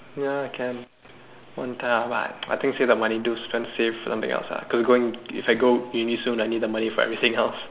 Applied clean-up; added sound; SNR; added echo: none; none; none; none.